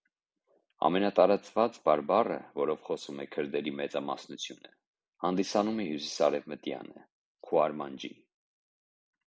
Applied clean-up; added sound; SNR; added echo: none; none; none; none.